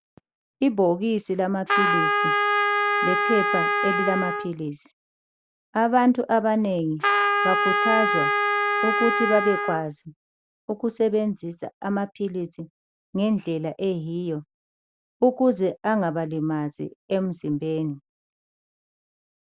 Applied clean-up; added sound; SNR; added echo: none; Trumpet; -3 dB; none.